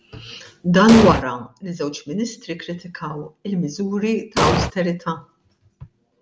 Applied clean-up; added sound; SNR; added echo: none; Explosion; -3 dB; none.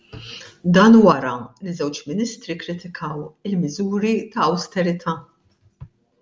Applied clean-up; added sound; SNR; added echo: none; none; none; none.